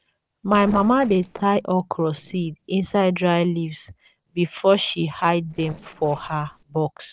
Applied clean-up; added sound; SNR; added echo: neural separator model SepFormer DNS4.